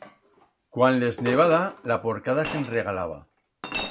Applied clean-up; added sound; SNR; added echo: none; Chink, clink; 12 dB; none.